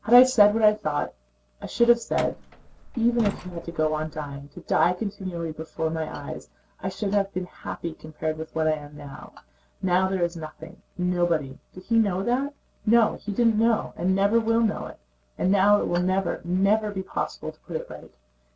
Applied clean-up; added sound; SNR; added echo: none; Truck; 13 dB; none.